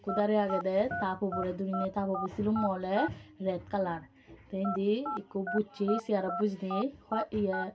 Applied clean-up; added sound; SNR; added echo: none; Telephone; 7 dB; reverberation time 0.2 s.